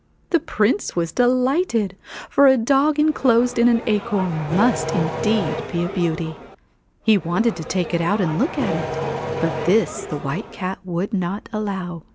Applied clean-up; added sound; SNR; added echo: none; Accelerating, revving, vroom; 8 dB; none.